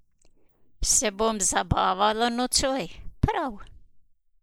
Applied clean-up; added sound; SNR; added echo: neural mask model Resemble Enhance denoiser.